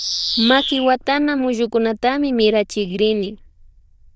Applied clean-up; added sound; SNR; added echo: neural diffusion model UNIVERSE++.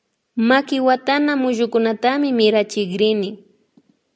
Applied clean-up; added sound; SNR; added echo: none; none; none; none.